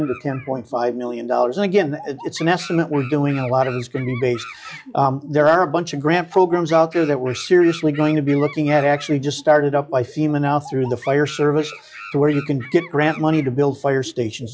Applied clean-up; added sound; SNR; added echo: classical method log-MMSE.